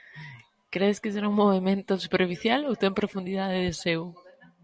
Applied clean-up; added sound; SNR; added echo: none; none; none; none.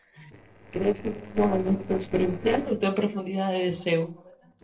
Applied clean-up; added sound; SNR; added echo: neural separator model SepFormer DNS4.